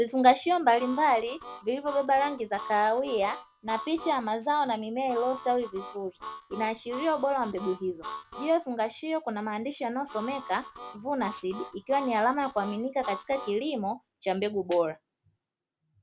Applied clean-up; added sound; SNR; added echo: none; Harmonica; 14 dB; none.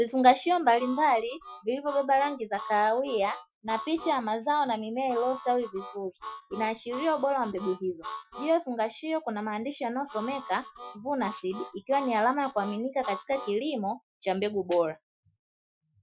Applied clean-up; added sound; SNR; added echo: classical method Wiener filter.